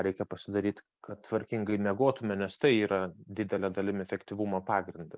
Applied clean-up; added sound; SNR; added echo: none; none; none; none.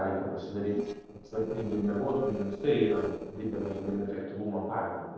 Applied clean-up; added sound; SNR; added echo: neural separator model SepFormer DNS4.